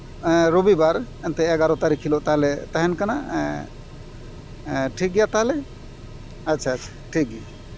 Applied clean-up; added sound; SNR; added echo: none; Mechanical fan; 15 dB; none.